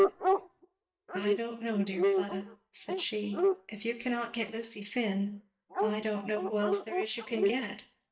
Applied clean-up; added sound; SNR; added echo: neural mask model DeepFilterNet 3.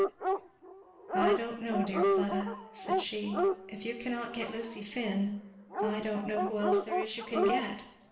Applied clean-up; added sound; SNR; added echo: none; Dog; -2 dB; reverberation time 0.8 s.